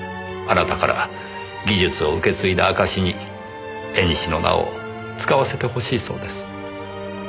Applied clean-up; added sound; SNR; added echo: none; none; none; none.